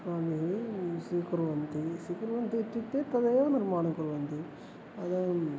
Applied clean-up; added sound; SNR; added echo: none; none; none; none.